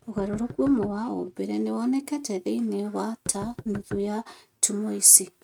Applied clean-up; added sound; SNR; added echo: neural mask model RNNoise.